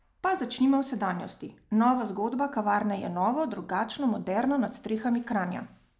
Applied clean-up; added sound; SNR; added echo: none; none; none; none.